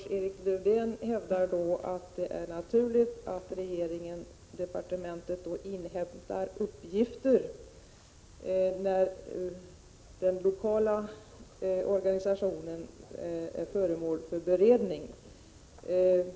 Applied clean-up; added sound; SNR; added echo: none; Snare drum; 17 dB; none.